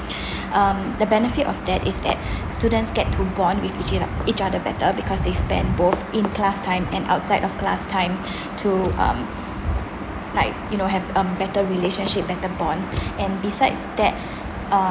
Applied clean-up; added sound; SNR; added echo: none; none; none; none.